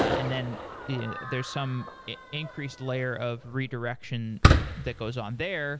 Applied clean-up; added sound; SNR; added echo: none; Fireworks; -3 dB; none.